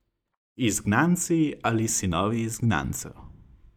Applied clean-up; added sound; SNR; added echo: neural mask model DeepFilterNet 3.